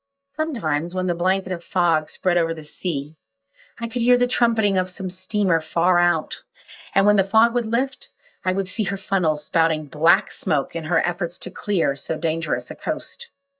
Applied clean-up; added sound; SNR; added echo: neural mask model DeepFilterNet 3.